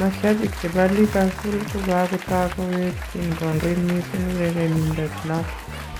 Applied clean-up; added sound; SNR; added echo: none; Applause / Cheering + Bass guitar; 9 dB; none.